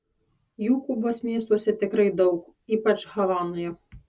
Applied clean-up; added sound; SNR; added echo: none; none; none; none.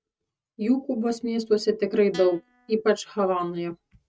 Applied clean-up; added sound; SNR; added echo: neural mask model RNNoise.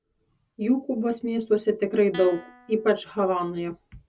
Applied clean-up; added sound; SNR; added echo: none; Guitar; 18 dB; none.